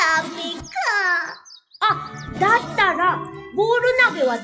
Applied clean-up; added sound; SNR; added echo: classical method WPE with log-MMSE.